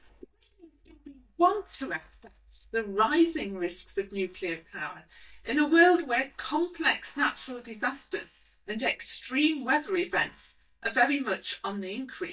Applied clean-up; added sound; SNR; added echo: neural mask model DeepFilterNet 3.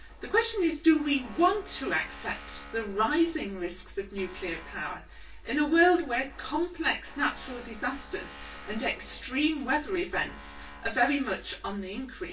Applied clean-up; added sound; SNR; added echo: none; Tools; 18 dB; reverberation time 0.1 s.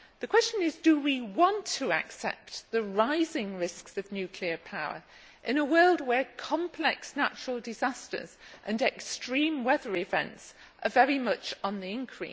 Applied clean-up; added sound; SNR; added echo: none; none; none; none.